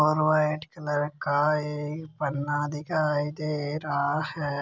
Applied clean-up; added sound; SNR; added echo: none; none; none; none.